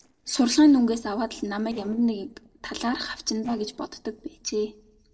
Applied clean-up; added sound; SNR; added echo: neural separator model SepFormer DNS4.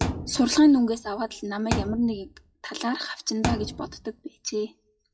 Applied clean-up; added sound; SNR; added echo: classical method WPE with log-MMSE.